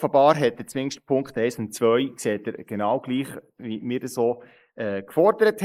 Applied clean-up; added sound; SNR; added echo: neural mask model Resemble Enhance denoiser.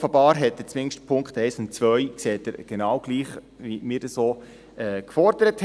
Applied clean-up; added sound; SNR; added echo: none; none; none; none.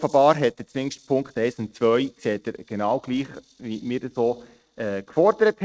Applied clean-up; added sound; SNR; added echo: neural mask model RNNoise.